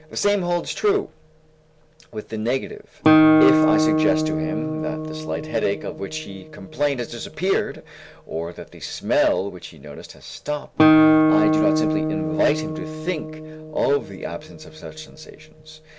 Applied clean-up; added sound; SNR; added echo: none; Guitar; -3 dB; none.